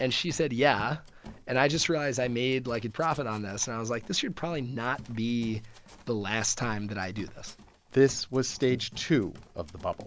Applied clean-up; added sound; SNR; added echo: none; Run; 20 dB; none.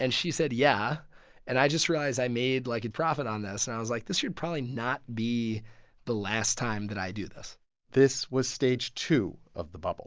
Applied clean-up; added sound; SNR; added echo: none; none; none; none.